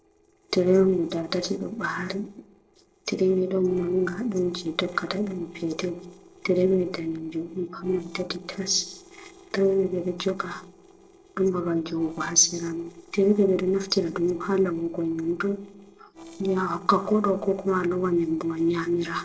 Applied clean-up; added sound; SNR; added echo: neural separator model SepFormer DNS4.